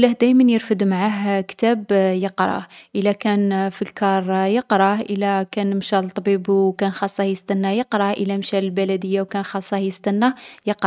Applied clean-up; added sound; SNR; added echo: none; none; none; none.